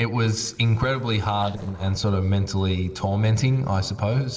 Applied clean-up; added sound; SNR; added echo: neural separator model SepFormer DNS4.